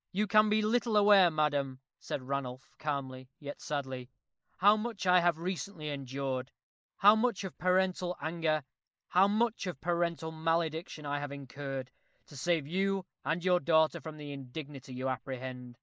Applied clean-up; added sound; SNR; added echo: neural mask model Resemble Enhance denoiser.